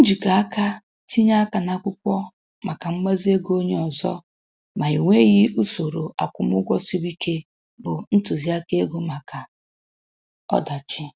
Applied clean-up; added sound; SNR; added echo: none; none; none; none.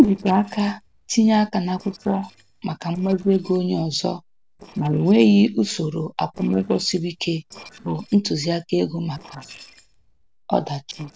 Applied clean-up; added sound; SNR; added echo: neural separator model SepFormer DNS4.